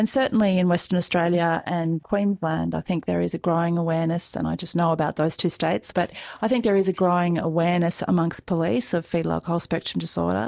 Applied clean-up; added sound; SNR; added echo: neural mask model DeepFilterNet 3.